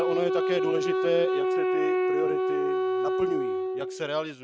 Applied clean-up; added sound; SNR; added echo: neural mask model RNNoise.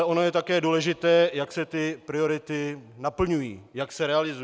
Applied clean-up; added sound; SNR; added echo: none; none; none; none.